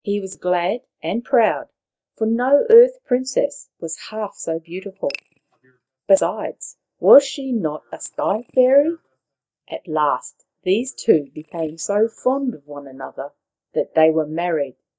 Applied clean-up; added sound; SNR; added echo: neural mask model DeepFilterNet 3.